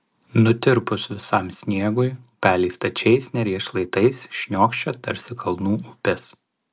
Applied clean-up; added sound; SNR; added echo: none; none; none; none.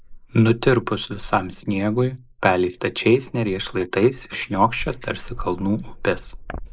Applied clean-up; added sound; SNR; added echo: neural mask model Resemble Enhance denoiser.